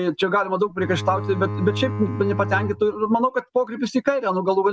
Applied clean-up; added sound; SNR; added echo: none; Bowed string instrument; 7 dB; none.